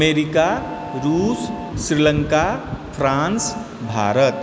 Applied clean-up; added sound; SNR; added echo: none; Train; 16 dB; none.